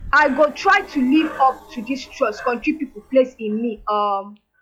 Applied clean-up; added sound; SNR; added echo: classical method log-MMSE.